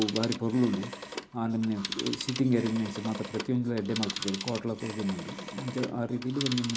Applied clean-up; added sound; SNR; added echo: none; Telephone; 9 dB; none.